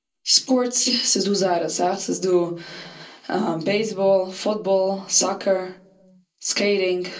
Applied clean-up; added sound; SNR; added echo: none; none; none; reverberation time 0.2 s.